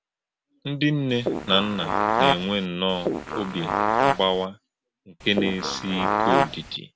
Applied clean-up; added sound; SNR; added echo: none; Fart; -2 dB; none.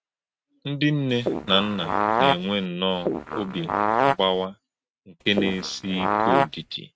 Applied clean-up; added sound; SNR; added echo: neural mask model RNNoise.